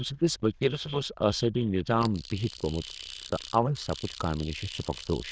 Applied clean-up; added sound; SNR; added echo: neural diffusion model UNIVERSE++.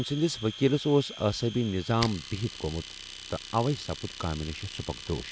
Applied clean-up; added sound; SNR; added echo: none; Domestic sounds, home sounds; 13 dB; none.